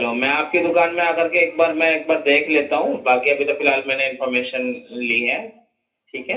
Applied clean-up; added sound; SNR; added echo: none; none; none; reverberation time 0.3 s.